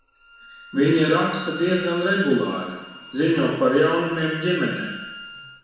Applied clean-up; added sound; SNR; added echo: none; Bowed string instrument; 16 dB; reverberation time 1.1 s.